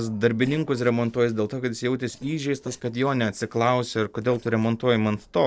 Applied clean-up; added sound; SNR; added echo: neural separator model SepFormer DNS4.